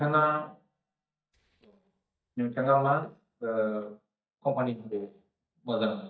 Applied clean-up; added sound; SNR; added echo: neural mask model DeepFilterNet 3.